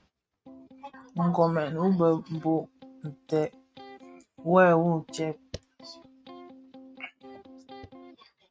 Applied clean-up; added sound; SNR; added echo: neural mask model RNNoise.